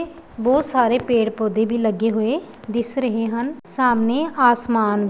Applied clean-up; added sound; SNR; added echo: none; none; none; none.